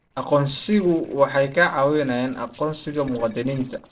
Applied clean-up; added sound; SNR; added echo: neural separator model SepFormer DNS4.